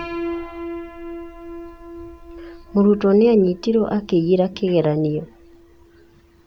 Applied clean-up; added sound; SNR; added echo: none; Piano; 14 dB; none.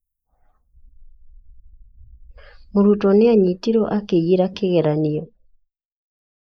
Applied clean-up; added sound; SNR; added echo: neural mask model Resemble Enhance denoiser.